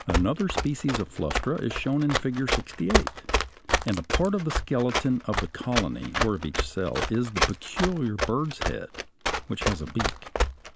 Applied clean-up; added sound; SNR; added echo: none; Run; 1 dB; none.